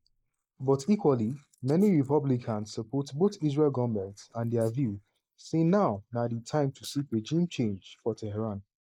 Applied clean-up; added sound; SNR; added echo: neural mask model Resemble Enhance denoiser.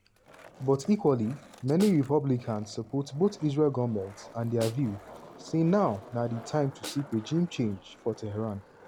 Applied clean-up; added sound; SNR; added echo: none; Skateboard + Snare drum; 19 dB; none.